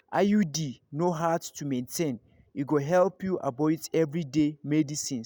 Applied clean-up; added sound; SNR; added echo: none; none; none; none.